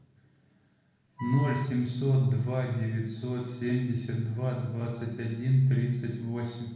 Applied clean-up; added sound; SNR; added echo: none; Wind instrument, woodwind instrument; 12 dB; reverberation time 1.0 s.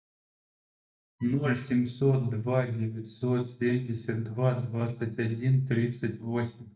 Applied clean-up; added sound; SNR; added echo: neural mask model DeepFilterNet 3.